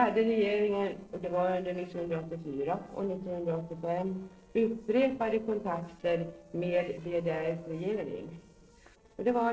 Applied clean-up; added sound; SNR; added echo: neural separator model SepFormer DNS4.